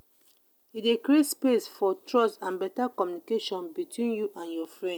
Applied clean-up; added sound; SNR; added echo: none; none; none; none.